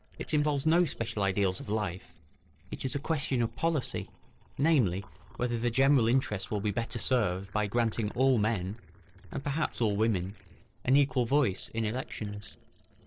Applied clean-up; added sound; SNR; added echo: neural separator model SepFormer DNS4.